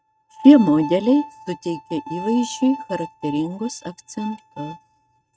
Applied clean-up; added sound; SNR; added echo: neural mask model RNNoise.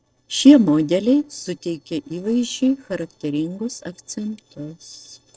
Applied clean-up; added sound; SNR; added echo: neural separator model SepFormer DNS4.